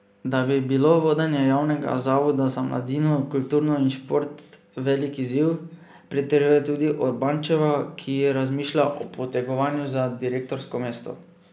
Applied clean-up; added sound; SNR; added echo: none; none; none; none.